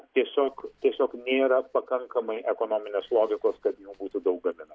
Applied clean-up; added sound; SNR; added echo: none; none; none; none.